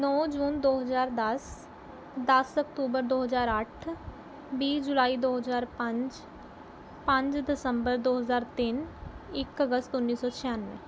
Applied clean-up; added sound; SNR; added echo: none; none; none; none.